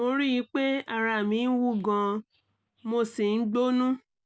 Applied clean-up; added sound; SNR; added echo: none; none; none; none.